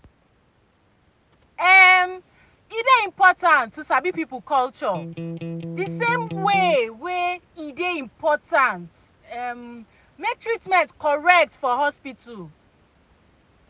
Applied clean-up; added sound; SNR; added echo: none; Electric guitar; 8 dB; none.